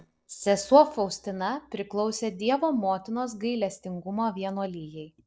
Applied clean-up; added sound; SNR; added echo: neural separator model SepFormer DNS4.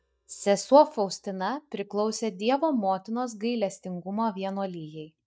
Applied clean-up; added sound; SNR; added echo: neural mask model DeepFilterNet 3.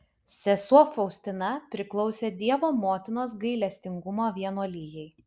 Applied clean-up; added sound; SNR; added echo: none; none; none; none.